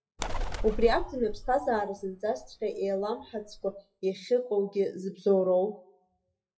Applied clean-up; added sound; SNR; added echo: classical method WPE with log-MMSE.